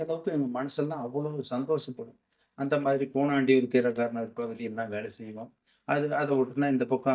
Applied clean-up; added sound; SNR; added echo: neural mask model DeepFilterNet 3.